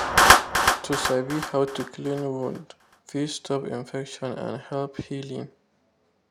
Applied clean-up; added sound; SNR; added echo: none; Clapping; -4 dB; none.